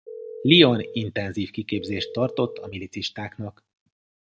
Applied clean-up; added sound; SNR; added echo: neural mask model RNNoise.